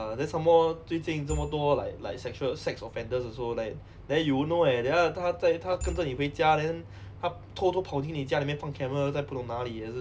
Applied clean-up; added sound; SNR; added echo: none; Marimba, xylophone / Wood; 6 dB; none.